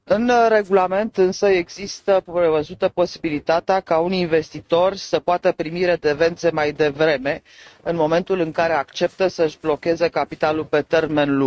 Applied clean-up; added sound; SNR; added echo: neural mask model RNNoise.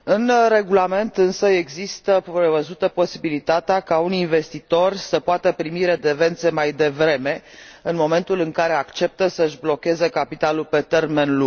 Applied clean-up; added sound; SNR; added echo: none; none; none; none.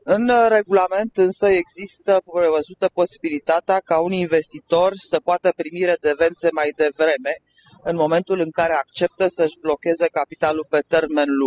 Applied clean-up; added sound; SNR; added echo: classical method spectral subtraction.